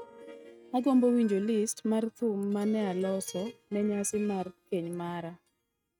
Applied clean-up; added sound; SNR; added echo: neural mask model RNNoise.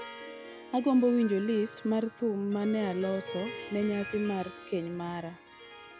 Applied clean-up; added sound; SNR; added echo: none; Harp; 14 dB; none.